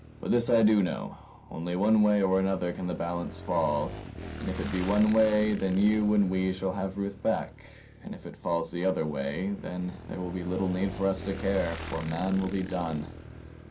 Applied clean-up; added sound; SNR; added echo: none; Motorcycle / Engine; 13 dB; reverberation time 0.3 s.